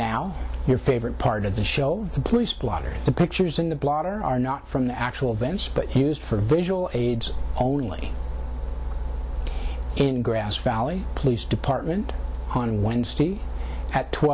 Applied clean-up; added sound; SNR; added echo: none; none; none; none.